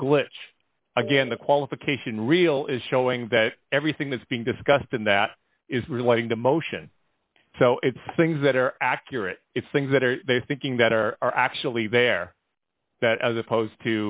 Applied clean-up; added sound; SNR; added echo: none; none; none; none.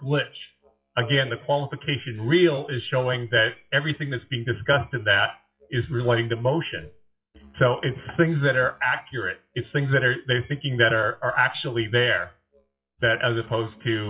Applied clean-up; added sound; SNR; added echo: classical method WPE with log-MMSE.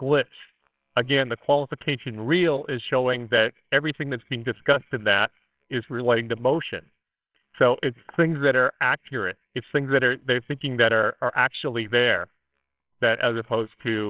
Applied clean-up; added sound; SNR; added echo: neural separator model SepFormer WHAMR!.